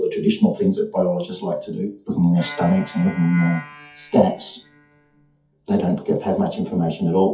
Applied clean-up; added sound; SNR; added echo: classical method WPE with log-MMSE.